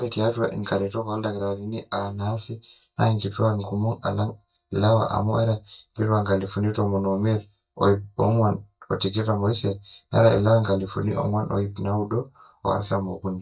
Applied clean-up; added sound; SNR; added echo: neural mask model DeepFilterNet 3.